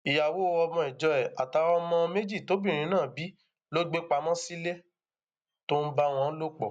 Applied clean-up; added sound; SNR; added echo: none; none; none; none.